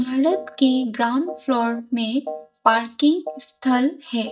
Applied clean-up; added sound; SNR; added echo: neural mask model DeepFilterNet 3.